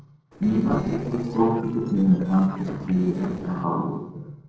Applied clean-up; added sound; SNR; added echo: neural separator model SepFormer DNS4.